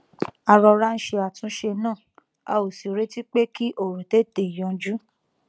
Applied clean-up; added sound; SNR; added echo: none; none; none; none.